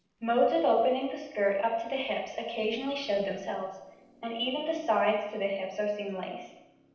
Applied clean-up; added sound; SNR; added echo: neural separator model SepFormer DNS4.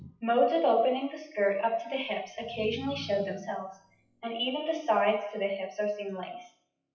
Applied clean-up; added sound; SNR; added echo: classical method WPE with log-MMSE.